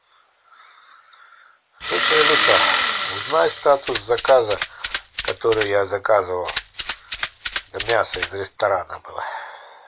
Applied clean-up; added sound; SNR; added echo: none; Rattle (instrument) + Engine starting; 1 dB; none.